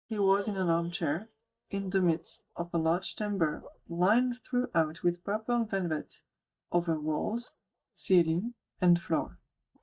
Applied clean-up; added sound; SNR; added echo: neural mask model DeepFilterNet 3.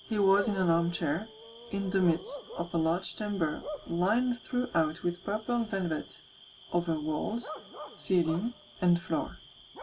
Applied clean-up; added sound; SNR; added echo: none; Bark / Cricket; 16 dB; reverberation time 0.2 s.